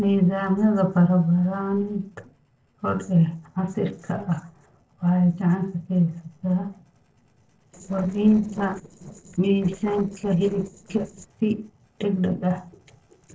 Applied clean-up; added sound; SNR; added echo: neural separator model SepFormer DNS4.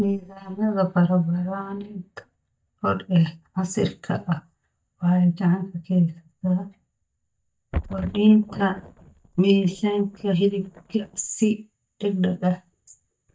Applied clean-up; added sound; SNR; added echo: neural mask model DeepFilterNet 3.